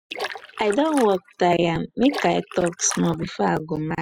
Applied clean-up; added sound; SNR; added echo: classical method spectral subtraction.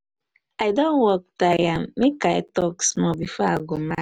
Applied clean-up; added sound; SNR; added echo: none; none; none; none.